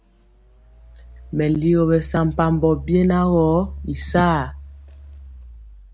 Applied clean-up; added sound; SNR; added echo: none; Engine; 14 dB; none.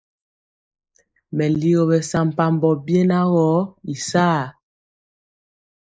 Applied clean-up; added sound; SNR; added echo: neural mask model Resemble Enhance denoiser.